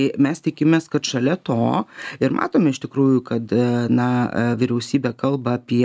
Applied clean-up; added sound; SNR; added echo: none; none; none; none.